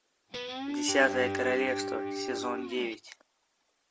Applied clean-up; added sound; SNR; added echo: none; Guitar; 2 dB; none.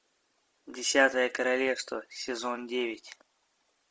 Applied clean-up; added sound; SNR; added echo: none; none; none; none.